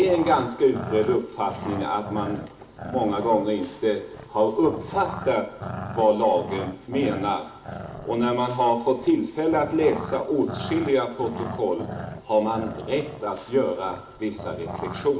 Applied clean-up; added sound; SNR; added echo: none; Growling; 12 dB; reverberation time 0.4 s.